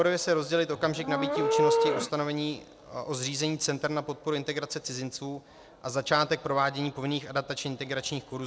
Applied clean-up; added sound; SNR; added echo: none; Livestock, farm animals, working animals; 4 dB; none.